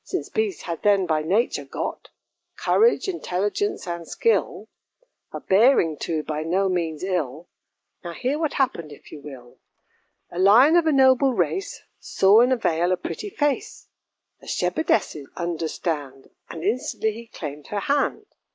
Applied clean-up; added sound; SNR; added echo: neural mask model Resemble Enhance denoiser.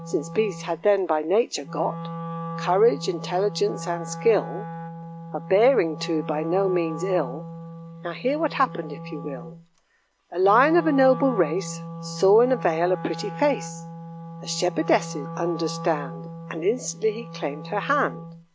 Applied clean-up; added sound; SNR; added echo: none; Wind instrument, woodwind instrument; 11 dB; none.